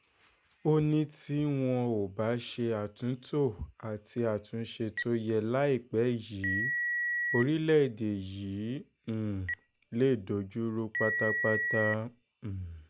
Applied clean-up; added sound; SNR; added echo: none; Telephone; 4 dB; none.